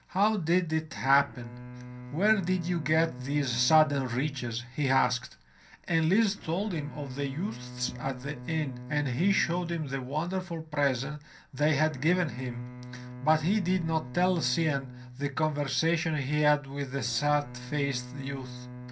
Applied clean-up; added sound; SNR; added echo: none; Bowed string instrument; 14 dB; reverberation time 0.3 s.